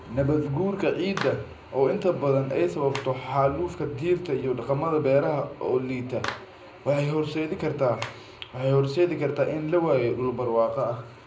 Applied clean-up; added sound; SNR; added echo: none; Clapping; 19 dB; reverberation time 0.5 s.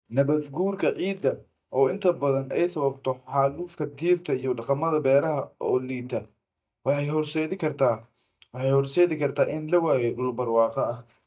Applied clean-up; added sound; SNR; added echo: neural mask model DeepFilterNet 3.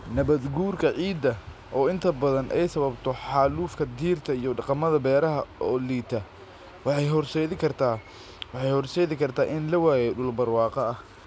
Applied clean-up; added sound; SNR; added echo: none; none; none; none.